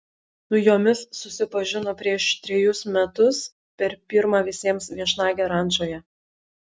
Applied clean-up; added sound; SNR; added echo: none; none; none; none.